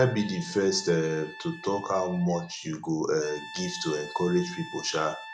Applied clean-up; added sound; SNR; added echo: none; Brass instrument; 15 dB; none.